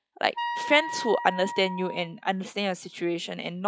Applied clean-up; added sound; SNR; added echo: classical method log-MMSE.